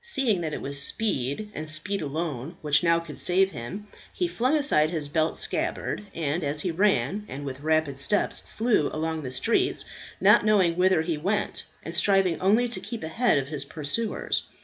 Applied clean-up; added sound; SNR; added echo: none; none; none; none.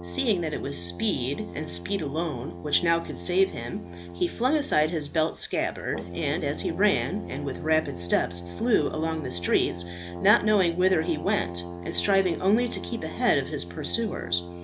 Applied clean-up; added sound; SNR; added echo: none; Brass instrument; 10 dB; none.